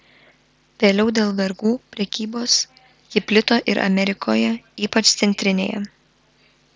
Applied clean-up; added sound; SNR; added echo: none; none; none; none.